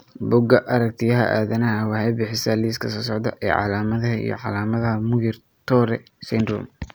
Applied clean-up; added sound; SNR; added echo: none; none; none; none.